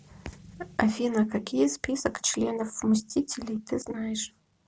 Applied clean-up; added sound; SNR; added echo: none; none; none; none.